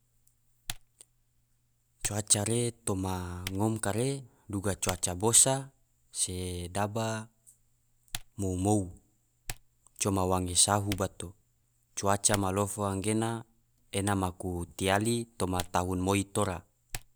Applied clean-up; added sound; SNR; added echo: none; Typing; 17 dB; none.